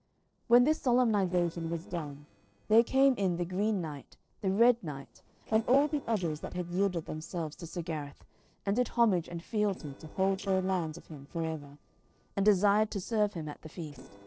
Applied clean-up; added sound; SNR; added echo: neural separator model SepFormer DNS4.